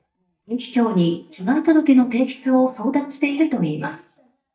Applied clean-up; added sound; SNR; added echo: neural mask model DeepFilterNet 3.